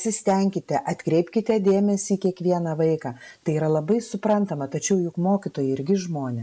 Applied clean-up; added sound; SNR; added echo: none; none; none; none.